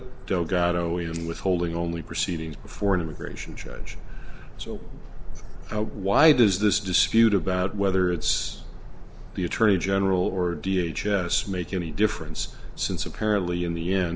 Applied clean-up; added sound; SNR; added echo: none; none; none; none.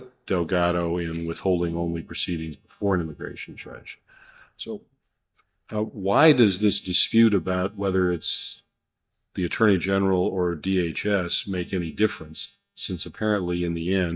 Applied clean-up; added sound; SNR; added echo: neural mask model DeepFilterNet 3.